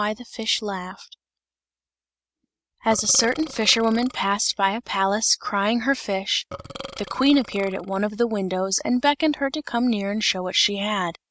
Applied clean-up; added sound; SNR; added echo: neural mask model RNNoise.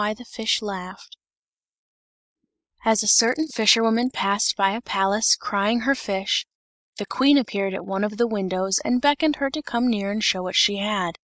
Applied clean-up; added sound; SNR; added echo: neural mask model Resemble Enhance denoiser.